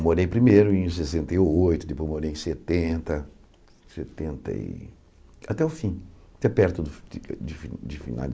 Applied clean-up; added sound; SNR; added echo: none; none; none; none.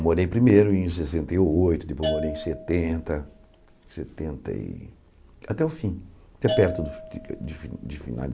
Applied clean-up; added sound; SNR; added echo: none; Bell / Percussion; 12 dB; none.